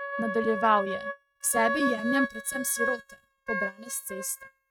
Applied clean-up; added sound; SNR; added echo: neural mask model RNNoise.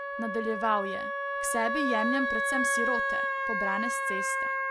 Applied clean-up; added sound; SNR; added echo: none; Wind instrument, woodwind instrument; -3 dB; none.